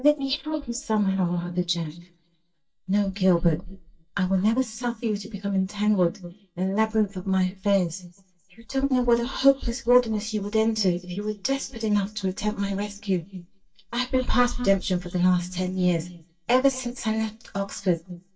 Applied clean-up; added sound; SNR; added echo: neural mask model DeepFilterNet 3.